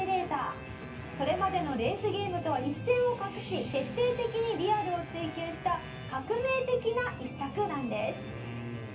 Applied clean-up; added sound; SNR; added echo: none; Wind instrument, woodwind instrument; 20 dB; reverberation time 0.3 s.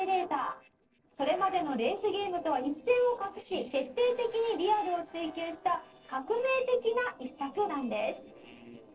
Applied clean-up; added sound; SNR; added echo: neural separator model SepFormer DNS4.